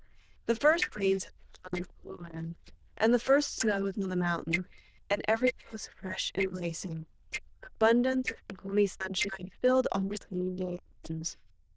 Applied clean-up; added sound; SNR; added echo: neural diffusion model UNIVERSE++.